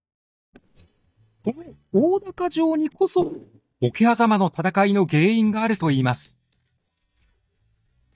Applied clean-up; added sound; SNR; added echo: neural mask model DeepFilterNet 3.